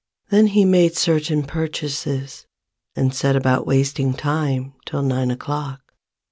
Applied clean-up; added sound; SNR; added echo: none; none; none; none.